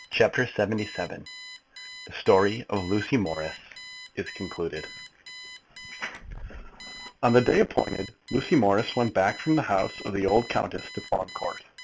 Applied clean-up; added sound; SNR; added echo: none; Alarm; 18 dB; none.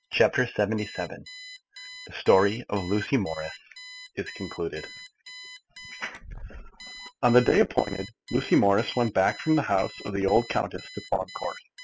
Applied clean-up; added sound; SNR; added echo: classical method spectral subtraction.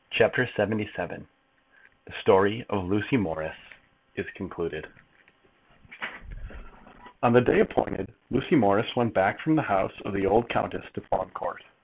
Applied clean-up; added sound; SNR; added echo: none; none; none; none.